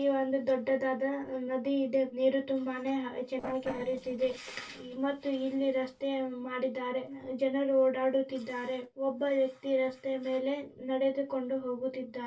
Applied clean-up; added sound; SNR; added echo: neural separator model SepFormer DNS4.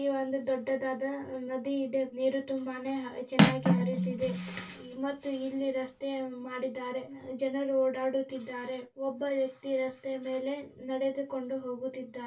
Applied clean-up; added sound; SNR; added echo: none; Cutlery, silverware; -4 dB; reverberation time 0.2 s.